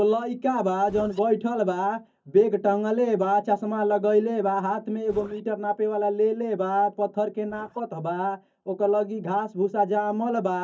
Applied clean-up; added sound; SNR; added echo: neural mask model DeepFilterNet 3.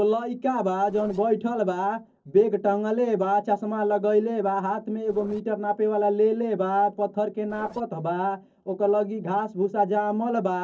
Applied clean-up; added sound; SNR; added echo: neural separator model SepFormer DNS4.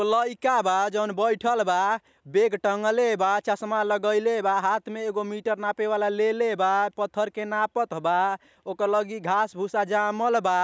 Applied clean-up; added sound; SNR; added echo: none; none; none; none.